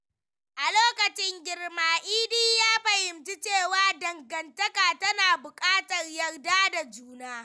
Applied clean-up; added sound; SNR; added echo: none; none; none; none.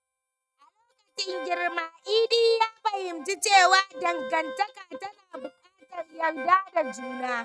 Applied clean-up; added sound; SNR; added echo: neural mask model RNNoise.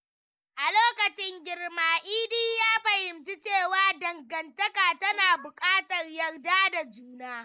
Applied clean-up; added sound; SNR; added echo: neural mask model Resemble Enhance denoiser.